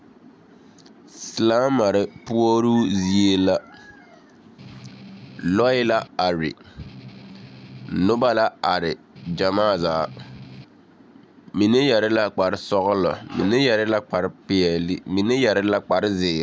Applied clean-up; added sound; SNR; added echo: none; Strum; 19 dB; none.